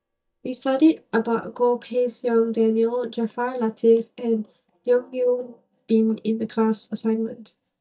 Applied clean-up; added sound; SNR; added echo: neural mask model DeepFilterNet 3.